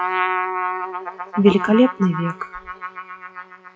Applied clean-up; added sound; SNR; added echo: classical method log-MMSE.